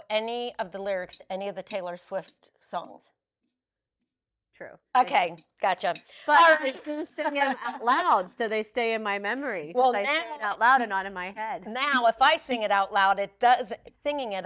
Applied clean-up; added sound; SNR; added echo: neural mask model DeepFilterNet 3.